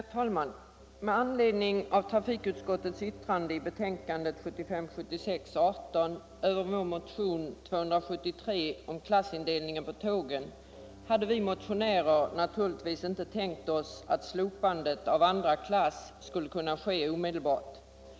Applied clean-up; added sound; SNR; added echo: none; Bowed string instrument + Musical instrument; 20 dB; none.